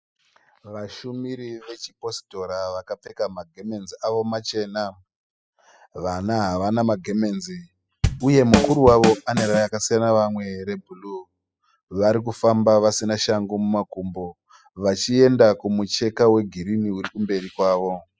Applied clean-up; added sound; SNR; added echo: classical method spectral subtraction.